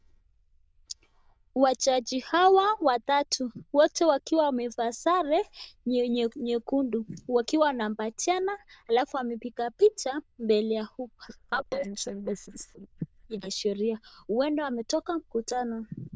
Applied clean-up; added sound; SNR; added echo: neural diffusion model UNIVERSE++.